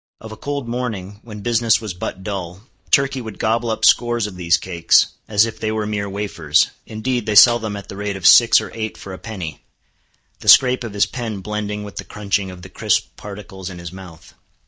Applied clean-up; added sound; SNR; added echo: neural mask model DeepFilterNet 3.